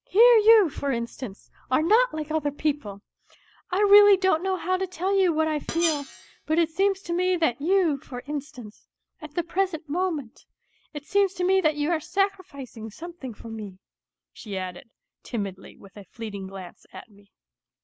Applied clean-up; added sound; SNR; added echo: none; Screech; 10 dB; none.